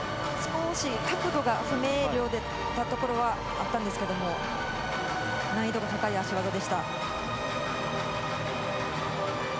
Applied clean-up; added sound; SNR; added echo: none; none; none; none.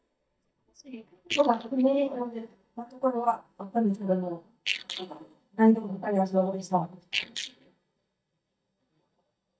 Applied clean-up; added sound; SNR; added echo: neural mask model DeepFilterNet 3.